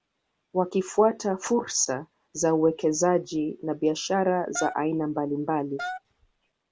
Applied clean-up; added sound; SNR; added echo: none; Wind instrument, woodwind instrument; 11 dB; none.